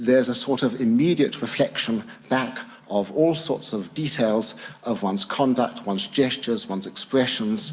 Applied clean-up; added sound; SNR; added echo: none; none; none; none.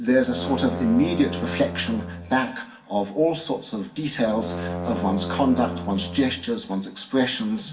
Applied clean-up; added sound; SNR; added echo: none; Brass instrument; 8 dB; reverberation time 0.2 s.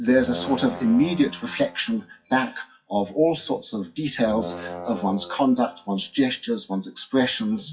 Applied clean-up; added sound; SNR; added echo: classical method WPE with log-MMSE.